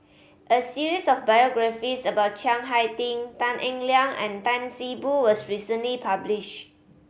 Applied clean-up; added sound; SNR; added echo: none; none; none; none.